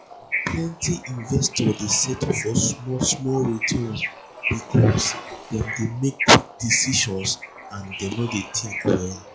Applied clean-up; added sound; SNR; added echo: classical method log-MMSE.